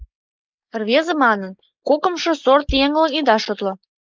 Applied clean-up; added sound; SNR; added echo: neural mask model Resemble Enhance denoiser.